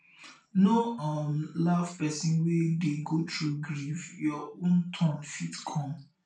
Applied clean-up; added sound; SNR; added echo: none; none; none; reverberation time 0.3 s.